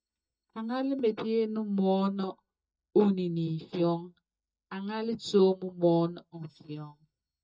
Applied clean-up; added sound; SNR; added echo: neural mask model DeepFilterNet 3.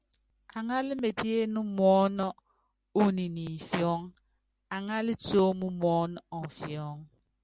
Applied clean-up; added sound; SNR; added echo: none; none; none; none.